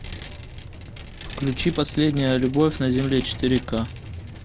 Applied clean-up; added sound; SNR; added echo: none; Vehicle; 11 dB; none.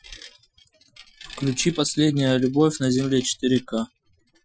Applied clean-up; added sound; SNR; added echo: classical method Wiener filter.